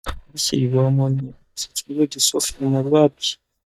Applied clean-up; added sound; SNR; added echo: neural mask model DeepFilterNet 3.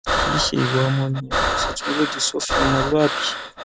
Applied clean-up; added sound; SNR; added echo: none; Breathing; 1 dB; none.